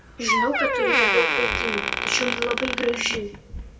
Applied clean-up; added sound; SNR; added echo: none; Door; -2 dB; reverberation time 1.0 s.